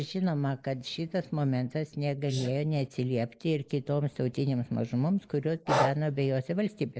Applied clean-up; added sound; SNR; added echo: neural mask model Resemble Enhance denoiser.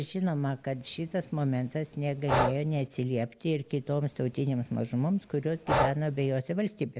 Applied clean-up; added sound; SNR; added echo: none; Breathing; 6 dB; none.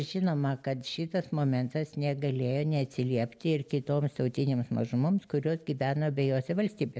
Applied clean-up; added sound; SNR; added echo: none; none; none; none.